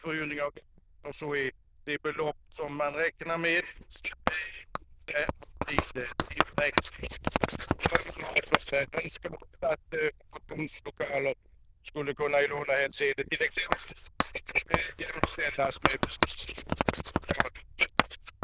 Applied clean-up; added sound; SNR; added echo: neural diffusion model UNIVERSE++.